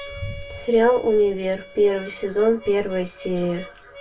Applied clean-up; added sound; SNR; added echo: none; Harmonica; 19 dB; reverberation time 0.2 s.